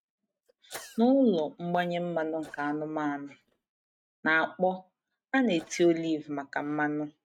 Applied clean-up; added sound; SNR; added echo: neural mask model RNNoise.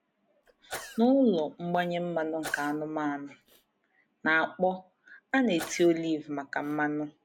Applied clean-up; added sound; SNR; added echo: none; Sneeze / Cough; 17 dB; none.